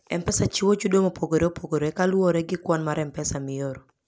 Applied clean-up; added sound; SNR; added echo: none; none; none; none.